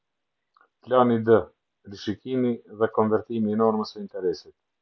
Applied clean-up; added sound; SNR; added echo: none; none; none; none.